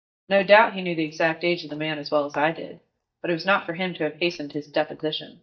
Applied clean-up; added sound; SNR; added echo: neural mask model DeepFilterNet 3.